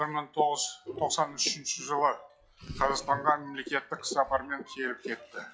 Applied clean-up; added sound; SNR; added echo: classical method log-MMSE.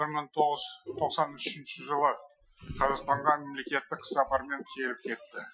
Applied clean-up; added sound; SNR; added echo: classical method Wiener filter.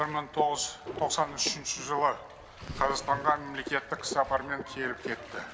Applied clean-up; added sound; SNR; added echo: none; Bathtub (filling or washing) + Frog; 12 dB; none.